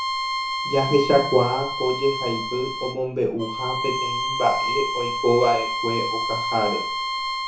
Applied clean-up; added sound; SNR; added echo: none; Bowed string instrument; 3 dB; reverberation time 0.7 s.